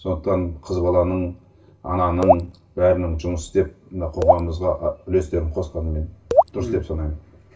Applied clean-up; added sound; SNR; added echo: none; Raindrop / Drip; -3 dB; reverberation time 0.2 s.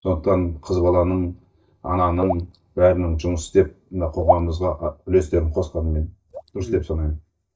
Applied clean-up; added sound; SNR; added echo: neural mask model DeepFilterNet 3.